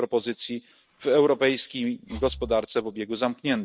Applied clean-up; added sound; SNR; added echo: neural mask model RNNoise.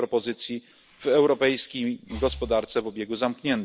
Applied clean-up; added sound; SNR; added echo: none; Breathing; 18 dB; none.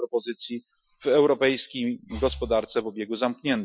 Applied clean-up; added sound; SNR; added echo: classical method Wiener filter.